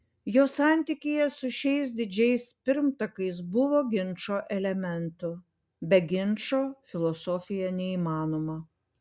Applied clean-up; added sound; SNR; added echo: none; none; none; none.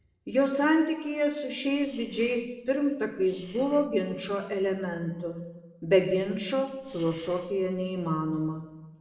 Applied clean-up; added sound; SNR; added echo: neural separator model SepFormer DNS4.